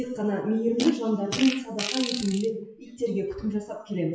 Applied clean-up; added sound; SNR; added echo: classical method WPE with log-MMSE.